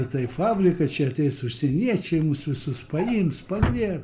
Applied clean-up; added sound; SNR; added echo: none; Drawer open or close; 10 dB; reverberation time 1.1 s.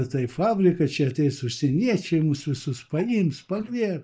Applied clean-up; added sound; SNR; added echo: neural mask model DeepFilterNet 3.